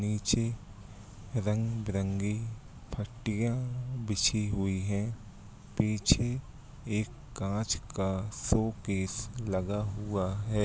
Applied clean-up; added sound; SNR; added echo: none; none; none; none.